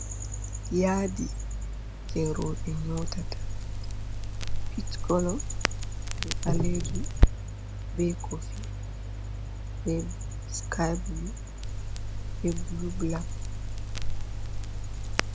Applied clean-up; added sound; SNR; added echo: none; Crackle; -4 dB; none.